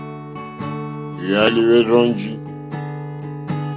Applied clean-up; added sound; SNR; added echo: none; Acoustic guitar / Strum; 8 dB; none.